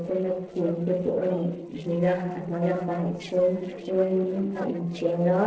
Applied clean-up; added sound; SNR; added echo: neural separator model SepFormer DNS4.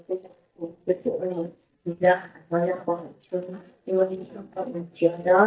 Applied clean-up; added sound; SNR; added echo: neural mask model DeepFilterNet 3.